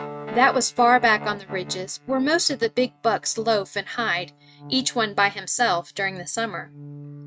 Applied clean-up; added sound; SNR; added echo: neural mask model RNNoise.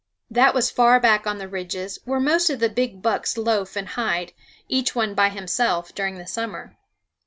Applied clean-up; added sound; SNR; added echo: none; none; none; none.